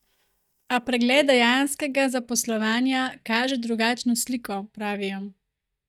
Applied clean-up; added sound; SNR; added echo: neural mask model DeepFilterNet 3.